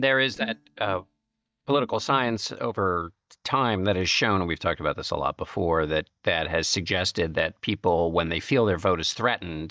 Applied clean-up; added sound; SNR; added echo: neural mask model DeepFilterNet 3.